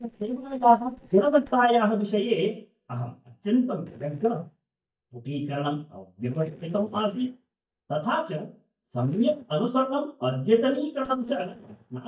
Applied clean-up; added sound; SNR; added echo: neural mask model DeepFilterNet 3.